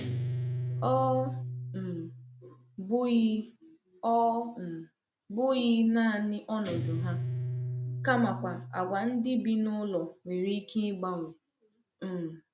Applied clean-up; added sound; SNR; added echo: none; Guitar; 7 dB; none.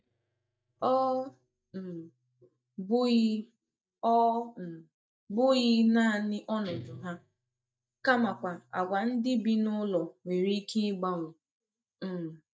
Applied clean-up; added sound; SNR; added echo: neural mask model DeepFilterNet 3.